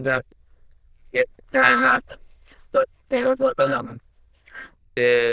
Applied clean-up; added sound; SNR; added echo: neural diffusion model UNIVERSE++.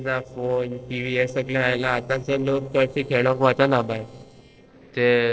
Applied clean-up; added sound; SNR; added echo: neural separator model SepFormer DNS4.